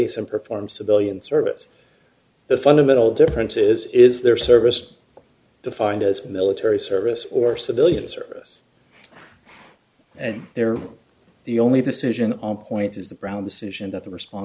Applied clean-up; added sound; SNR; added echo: none; none; none; none.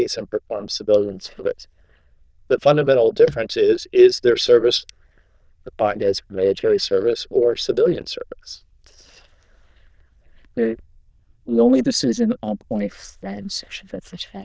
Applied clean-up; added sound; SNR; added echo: neural diffusion model UNIVERSE++.